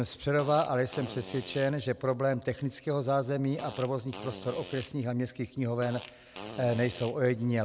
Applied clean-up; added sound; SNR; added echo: none; Fart; 15 dB; none.